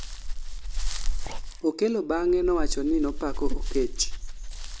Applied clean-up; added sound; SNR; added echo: none; Dog; -1 dB; none.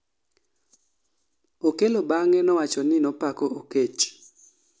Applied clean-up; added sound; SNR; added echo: none; none; none; none.